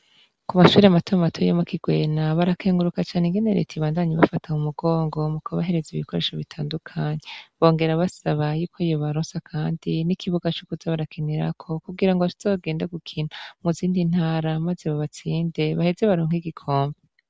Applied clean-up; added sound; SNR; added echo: none; none; none; none.